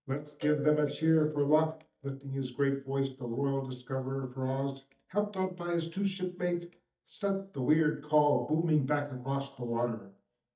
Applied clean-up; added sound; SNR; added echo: neural mask model DeepFilterNet 3.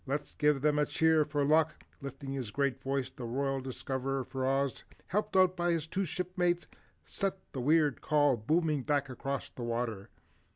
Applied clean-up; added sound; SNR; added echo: none; none; none; none.